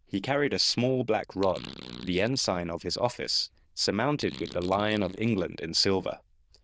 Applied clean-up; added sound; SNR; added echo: neural diffusion model UNIVERSE++.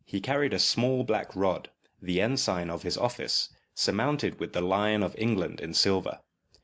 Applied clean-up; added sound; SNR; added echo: none; none; none; none.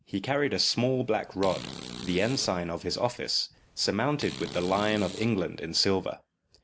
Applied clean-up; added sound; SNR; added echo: none; Fart; 14 dB; none.